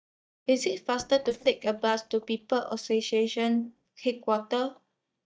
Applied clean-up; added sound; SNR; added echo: neural mask model DeepFilterNet 3.